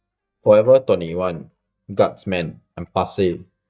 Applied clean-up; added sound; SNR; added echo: neural mask model DeepFilterNet 3.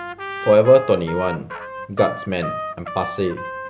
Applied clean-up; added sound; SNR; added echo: none; Trumpet; 11 dB; none.